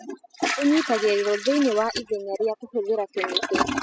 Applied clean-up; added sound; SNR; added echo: classical method spectral subtraction.